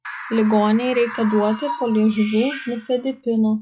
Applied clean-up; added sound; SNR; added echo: classical method log-MMSE.